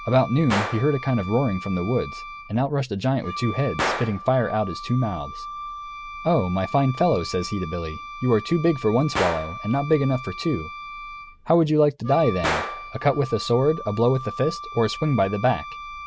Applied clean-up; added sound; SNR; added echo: none; Wind instrument, woodwind instrument + Gunshot, gunfire; 10 dB; none.